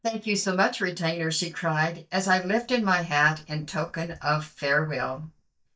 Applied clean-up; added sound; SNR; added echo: neural mask model DeepFilterNet 3.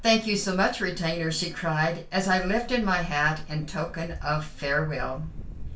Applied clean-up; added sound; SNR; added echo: none; Ocean; 11 dB; reverberation time 0.3 s.